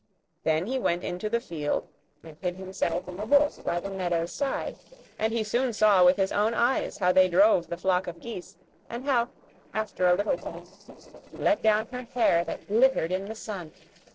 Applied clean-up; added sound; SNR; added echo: neural separator model SepFormer DNS4.